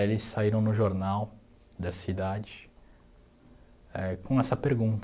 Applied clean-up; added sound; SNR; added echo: none; none; none; none.